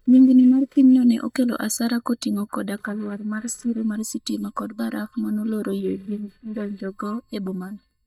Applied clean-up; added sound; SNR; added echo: neural mask model DeepFilterNet 3.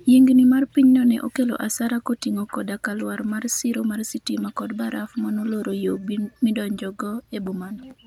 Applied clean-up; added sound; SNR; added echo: none; none; none; none.